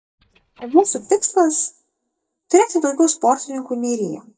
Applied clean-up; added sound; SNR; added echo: neural mask model DeepFilterNet 3.